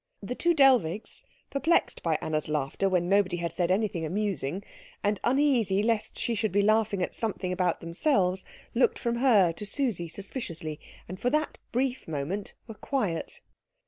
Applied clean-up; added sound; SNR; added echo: none; none; none; none.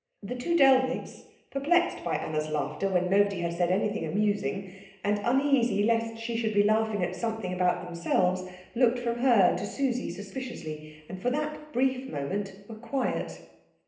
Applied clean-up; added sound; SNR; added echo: none; none; none; reverberation time 0.8 s.